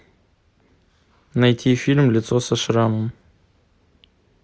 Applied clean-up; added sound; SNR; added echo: none; none; none; none.